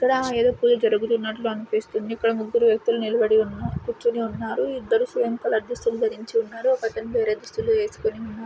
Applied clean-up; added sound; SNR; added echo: none; none; none; none.